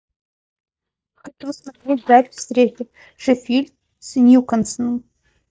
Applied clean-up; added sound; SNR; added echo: neural mask model DeepFilterNet 3.